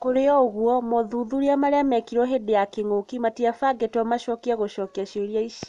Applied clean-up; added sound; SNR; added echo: none; none; none; none.